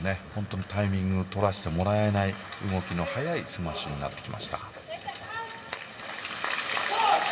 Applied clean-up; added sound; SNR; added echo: none; none; none; reverberation time 0.8 s.